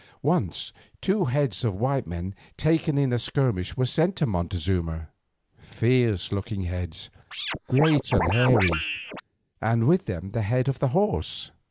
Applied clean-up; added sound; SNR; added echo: neural mask model Resemble Enhance denoiser.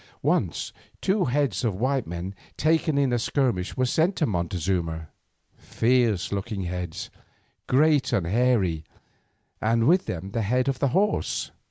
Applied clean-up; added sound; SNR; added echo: none; none; none; none.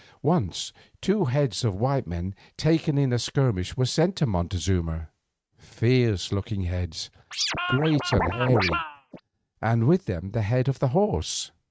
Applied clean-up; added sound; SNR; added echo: neural mask model RNNoise.